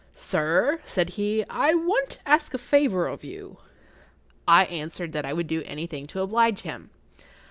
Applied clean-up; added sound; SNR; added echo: none; none; none; none.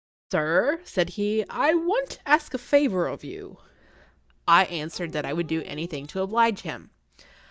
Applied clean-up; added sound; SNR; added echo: neural mask model DeepFilterNet 3.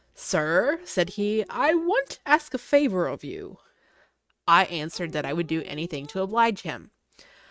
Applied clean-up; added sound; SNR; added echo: neural mask model RNNoise.